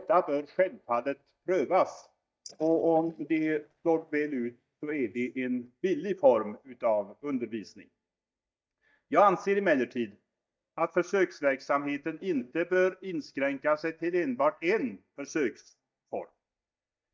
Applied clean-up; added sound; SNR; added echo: neural mask model DeepFilterNet 3.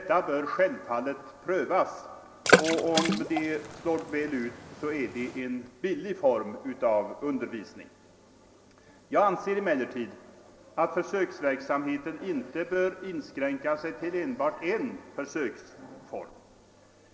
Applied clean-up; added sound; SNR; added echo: none; Water / Splash, splatter; -1 dB; reverberation time 0.5 s.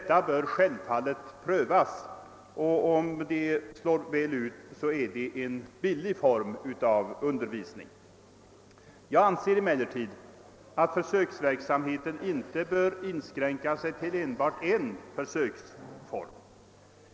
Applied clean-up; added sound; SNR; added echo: none; none; none; none.